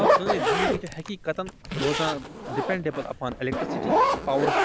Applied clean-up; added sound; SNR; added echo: none; Zipper (clothing); -4 dB; none.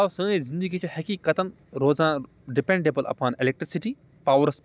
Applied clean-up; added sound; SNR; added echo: none; none; none; none.